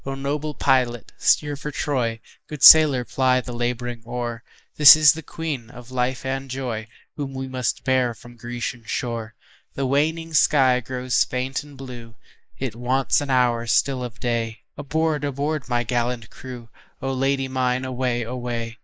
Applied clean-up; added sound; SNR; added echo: neural mask model Resemble Enhance denoiser.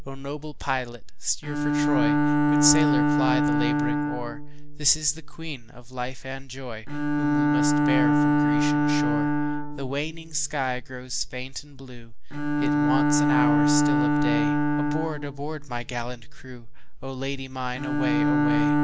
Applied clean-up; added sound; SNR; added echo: none; Bowed string instrument; -5 dB; none.